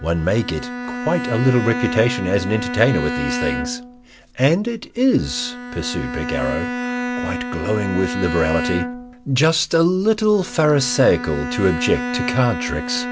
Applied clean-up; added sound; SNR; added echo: none; Bowed string instrument; 6 dB; none.